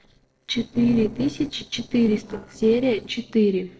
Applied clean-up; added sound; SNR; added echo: neural separator model SepFormer DNS4.